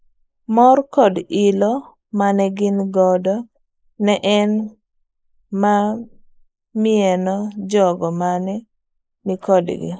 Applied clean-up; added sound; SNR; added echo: neural mask model Resemble Enhance denoiser.